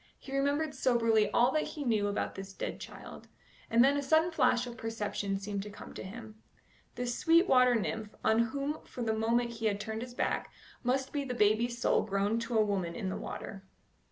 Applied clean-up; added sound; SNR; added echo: none; none; none; none.